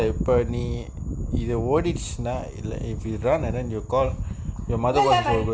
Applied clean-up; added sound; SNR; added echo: none; none; none; none.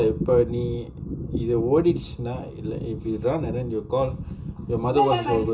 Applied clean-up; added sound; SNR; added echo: none; none; none; reverberation time 0.2 s.